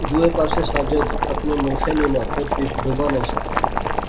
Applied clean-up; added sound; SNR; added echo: none; Boiling; 0 dB; none.